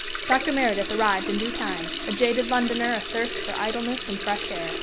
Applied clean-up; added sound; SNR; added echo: none; Water tap, faucet; 2 dB; none.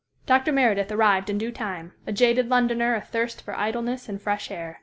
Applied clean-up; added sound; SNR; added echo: none; none; none; none.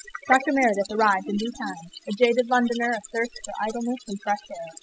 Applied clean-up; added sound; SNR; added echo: classical method spectral subtraction.